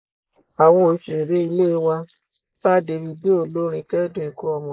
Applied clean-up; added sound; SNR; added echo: neural mask model Resemble Enhance denoiser.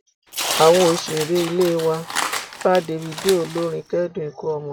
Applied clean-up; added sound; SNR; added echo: none; Tearing; 7 dB; none.